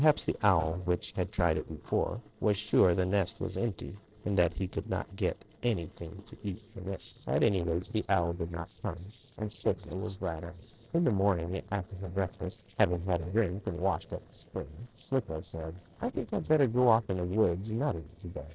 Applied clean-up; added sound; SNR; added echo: neural separator model SepFormer DNS4.